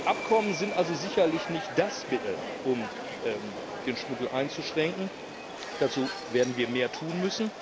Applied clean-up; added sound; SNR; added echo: none; Subway, metro, underground; 7 dB; none.